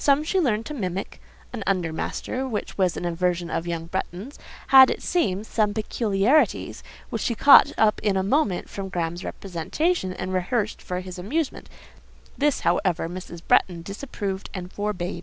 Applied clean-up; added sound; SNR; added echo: none; none; none; none.